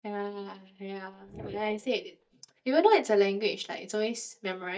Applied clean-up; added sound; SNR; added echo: neural mask model DeepFilterNet 3.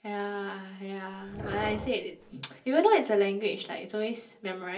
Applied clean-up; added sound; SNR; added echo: none; Dog; 10 dB; reverberation time 0.3 s.